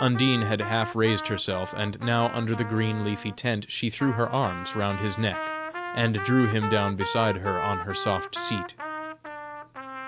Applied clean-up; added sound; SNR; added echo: none; Trumpet; 8 dB; none.